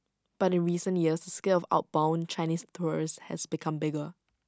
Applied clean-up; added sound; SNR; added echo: none; none; none; none.